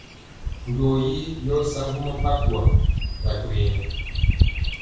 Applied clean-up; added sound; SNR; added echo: none; Bird vocalization, bird call, bird song; -4 dB; reverberation time 0.6 s.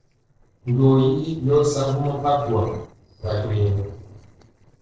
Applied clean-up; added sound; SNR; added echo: neural separator model SepFormer DNS4.